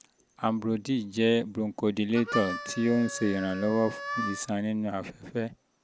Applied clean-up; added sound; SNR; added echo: none; Harmonica; 9 dB; none.